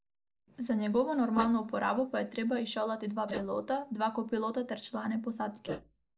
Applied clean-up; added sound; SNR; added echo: neural mask model Resemble Enhance denoiser.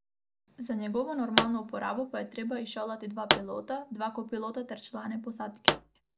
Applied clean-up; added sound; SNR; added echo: none; Explosion; -4 dB; none.